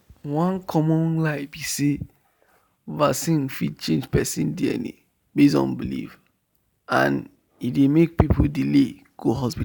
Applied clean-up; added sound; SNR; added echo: none; none; none; none.